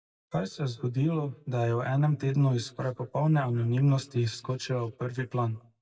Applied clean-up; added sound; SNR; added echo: neural mask model DeepFilterNet 3.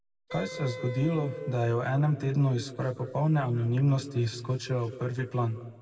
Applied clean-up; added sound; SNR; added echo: none; Wind instrument, woodwind instrument; 12 dB; reverberation time 1.6 s.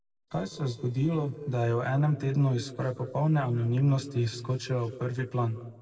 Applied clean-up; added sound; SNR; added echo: neural separator model SepFormer DNS4.